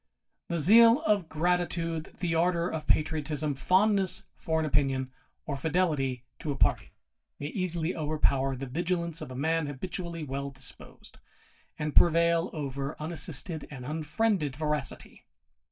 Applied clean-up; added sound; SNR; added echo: neural mask model DeepFilterNet 3.